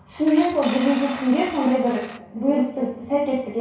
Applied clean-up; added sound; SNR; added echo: none; Tools; 16 dB; reverberation time 0.6 s.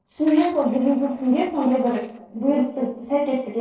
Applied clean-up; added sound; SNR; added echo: neural separator model SepFormer DNS4.